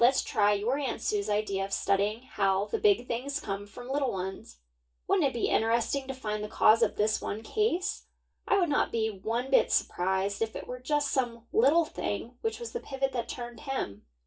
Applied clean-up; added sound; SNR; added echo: none; none; none; reverberation time 0.2 s.